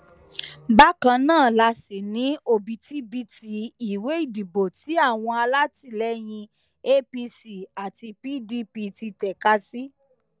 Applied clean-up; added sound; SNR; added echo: none; none; none; none.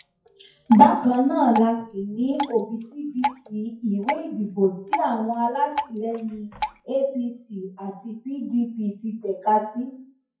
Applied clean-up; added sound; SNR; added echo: classical method WPE with log-MMSE.